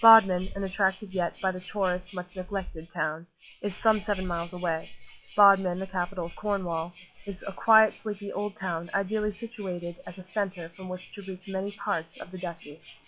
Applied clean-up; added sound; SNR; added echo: classical method log-MMSE.